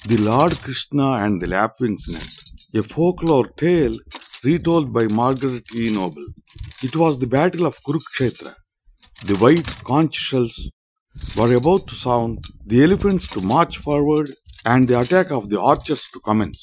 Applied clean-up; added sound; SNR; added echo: classical method Wiener filter.